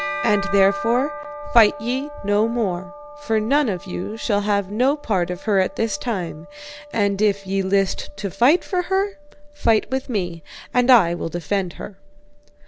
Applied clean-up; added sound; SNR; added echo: none; Bell; 14 dB; none.